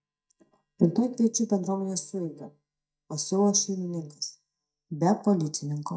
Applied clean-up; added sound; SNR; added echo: neural mask model DeepFilterNet 3.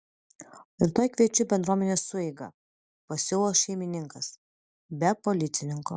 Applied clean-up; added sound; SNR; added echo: none; none; none; none.